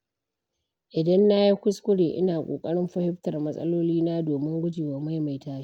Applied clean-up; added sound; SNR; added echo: none; none; none; none.